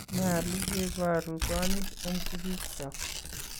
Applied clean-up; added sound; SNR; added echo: none; Tearing; 1 dB; none.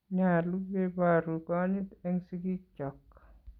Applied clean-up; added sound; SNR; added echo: none; none; none; none.